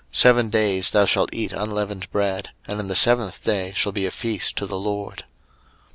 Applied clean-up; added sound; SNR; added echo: none; none; none; none.